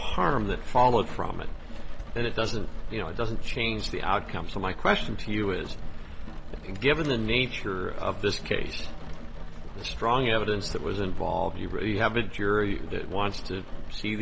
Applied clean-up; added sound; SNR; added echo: none; Rain; 2 dB; none.